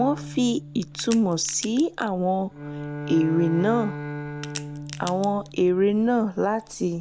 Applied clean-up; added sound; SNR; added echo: none; Bowed string instrument + Crack; 12 dB; none.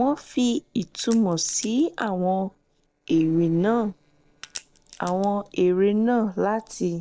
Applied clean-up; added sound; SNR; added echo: neural separator model SepFormer DNS4.